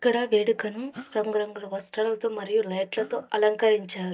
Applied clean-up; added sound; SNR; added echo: neural mask model DeepFilterNet 3.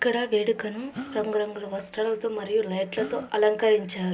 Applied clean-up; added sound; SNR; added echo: none; Gasp; 17 dB; none.